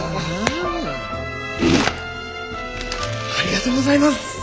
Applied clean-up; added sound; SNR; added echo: none; none; none; none.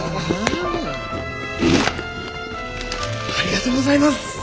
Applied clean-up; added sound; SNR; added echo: none; Chewing, mastication; 12 dB; none.